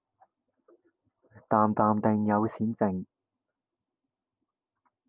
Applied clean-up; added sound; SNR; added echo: none; none; none; none.